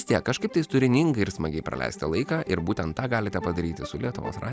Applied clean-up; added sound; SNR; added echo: none; none; none; none.